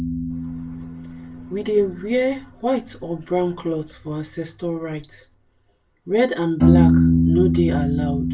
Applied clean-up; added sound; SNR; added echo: none; Piano; -2 dB; reverberation time 0.2 s.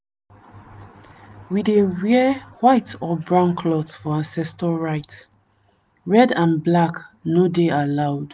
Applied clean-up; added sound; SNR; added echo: none; none; none; none.